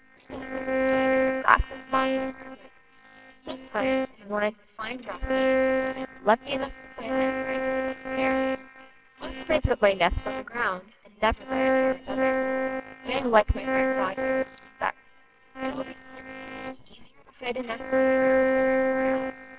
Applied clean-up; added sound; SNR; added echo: neural separator model SepFormer WHAMR!.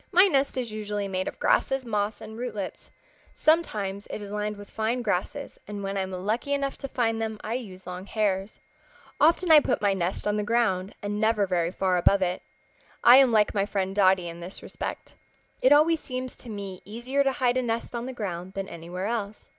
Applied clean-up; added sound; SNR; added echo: none; none; none; none.